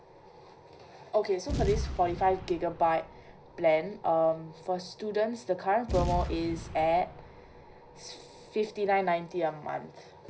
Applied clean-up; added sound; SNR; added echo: none; Boom; 9 dB; reverberation time 0.5 s.